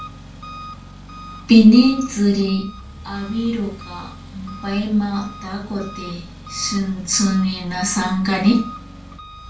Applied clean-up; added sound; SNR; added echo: none; Engine; 16 dB; reverberation time 0.3 s.